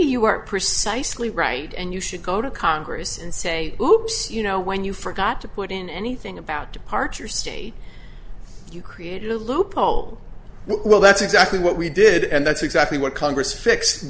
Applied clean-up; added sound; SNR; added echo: none; none; none; none.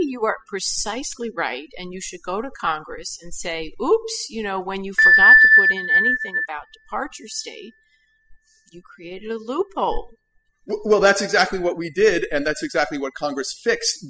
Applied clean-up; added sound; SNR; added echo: classical method spectral subtraction.